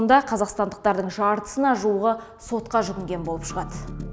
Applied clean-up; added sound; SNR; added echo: none; none; none; none.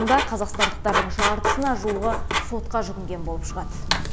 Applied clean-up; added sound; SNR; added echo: none; Writing; -1 dB; none.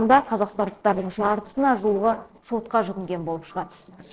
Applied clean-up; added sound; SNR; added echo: neural separator model SepFormer DNS4.